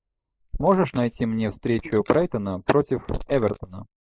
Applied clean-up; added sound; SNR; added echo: neural mask model Resemble Enhance denoiser.